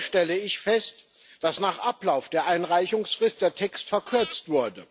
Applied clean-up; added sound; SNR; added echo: none; Breathing; 18 dB; none.